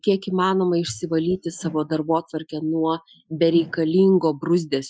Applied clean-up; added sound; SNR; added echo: classical method Wiener filter.